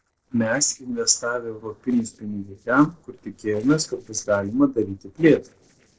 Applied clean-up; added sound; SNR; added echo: neural separator model SepFormer DNS4.